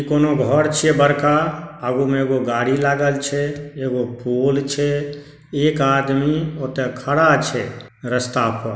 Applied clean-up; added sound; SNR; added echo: none; none; none; none.